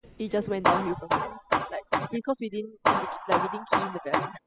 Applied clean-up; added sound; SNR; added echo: classical method spectral subtraction.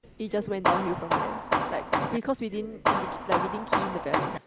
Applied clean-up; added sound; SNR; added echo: none; Hammer; -4 dB; none.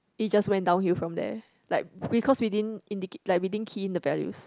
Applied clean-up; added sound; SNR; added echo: none; none; none; none.